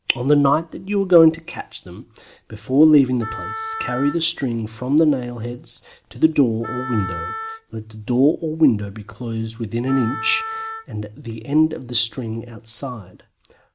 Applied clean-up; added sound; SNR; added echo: none; Wind instrument, woodwind instrument; 11 dB; none.